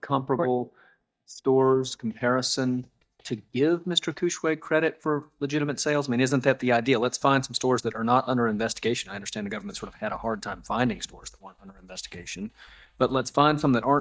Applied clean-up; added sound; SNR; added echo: neural mask model DeepFilterNet 3.